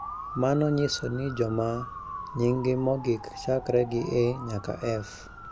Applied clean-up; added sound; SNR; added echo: none; Motor vehicle (road) / Siren; 13 dB; none.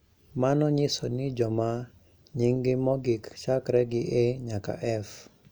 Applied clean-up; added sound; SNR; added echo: none; none; none; none.